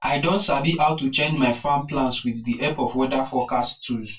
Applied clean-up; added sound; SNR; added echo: none; none; none; reverberation time 0.2 s.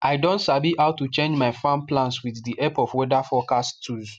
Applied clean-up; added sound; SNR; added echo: none; none; none; none.